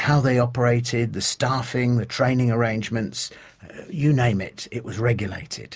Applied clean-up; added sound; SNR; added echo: none; none; none; none.